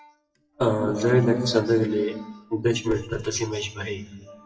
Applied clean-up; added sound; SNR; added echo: classical method WPE with log-MMSE.